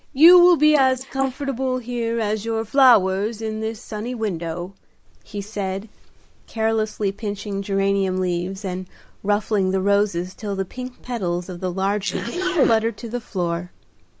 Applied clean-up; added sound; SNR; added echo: neural mask model Resemble Enhance denoiser.